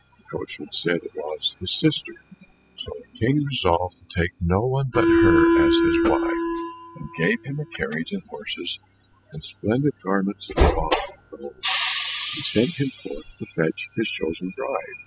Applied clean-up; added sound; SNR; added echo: classical method spectral subtraction.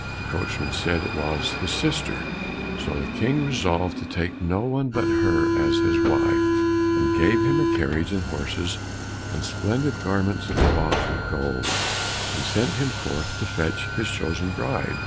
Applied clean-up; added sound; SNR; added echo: none; Subway, metro, underground; -1 dB; none.